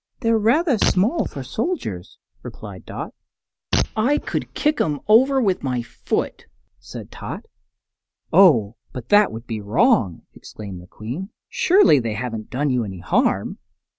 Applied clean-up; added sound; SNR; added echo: none; Fart; 6 dB; none.